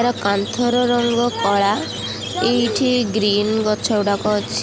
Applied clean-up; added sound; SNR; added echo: none; Squeak; 11 dB; none.